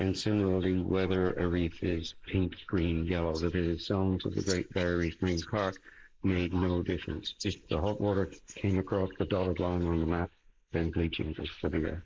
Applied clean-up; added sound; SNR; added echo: neural mask model Resemble Enhance denoiser.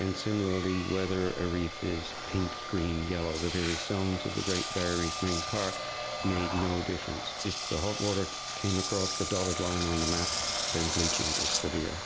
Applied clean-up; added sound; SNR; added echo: none; Engine; 3 dB; none.